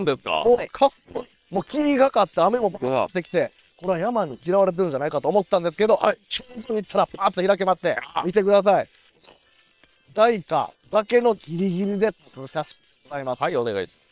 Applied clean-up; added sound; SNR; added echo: neural separator model SepFormer WHAM!.